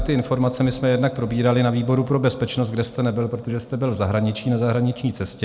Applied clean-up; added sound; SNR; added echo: none; none; none; none.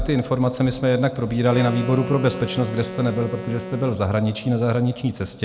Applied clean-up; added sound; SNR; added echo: none; Wind instrument, woodwind instrument; 12 dB; none.